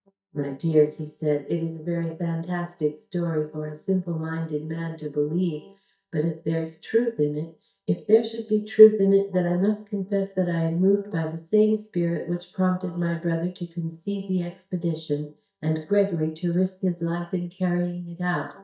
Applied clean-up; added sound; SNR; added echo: neural mask model DeepFilterNet 3.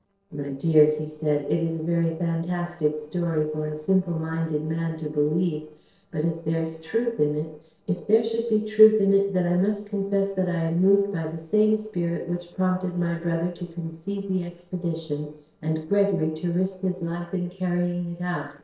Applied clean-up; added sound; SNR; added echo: neural separator model SepFormer DNS4.